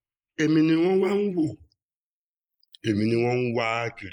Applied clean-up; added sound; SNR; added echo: neural mask model Resemble Enhance denoiser.